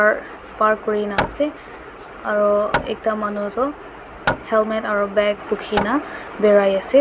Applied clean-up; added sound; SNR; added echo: none; Hammer; 10 dB; none.